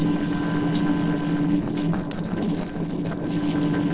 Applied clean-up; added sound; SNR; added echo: neural separator model SepFormer DNS4.